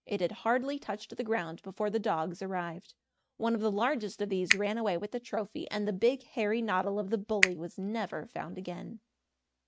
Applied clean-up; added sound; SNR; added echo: neural mask model RNNoise.